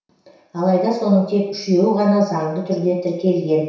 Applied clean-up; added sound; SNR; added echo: none; none; none; reverberation time 0.7 s.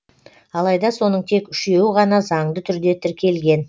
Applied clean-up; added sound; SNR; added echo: none; none; none; none.